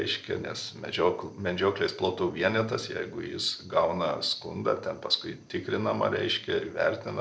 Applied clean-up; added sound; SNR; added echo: none; none; none; none.